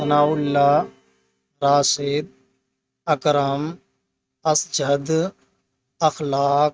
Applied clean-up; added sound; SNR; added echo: neural mask model RNNoise.